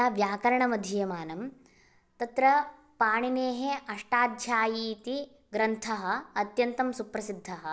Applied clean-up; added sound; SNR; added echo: none; none; none; none.